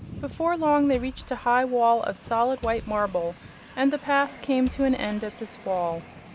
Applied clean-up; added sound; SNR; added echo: none; Train + Wood; 17 dB; none.